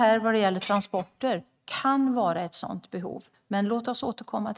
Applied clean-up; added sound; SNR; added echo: neural mask model RNNoise.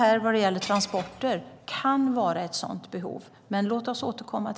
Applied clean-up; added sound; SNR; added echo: none; Shatter / Crushing; 18 dB; none.